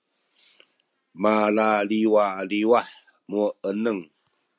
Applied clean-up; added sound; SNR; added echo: none; none; none; none.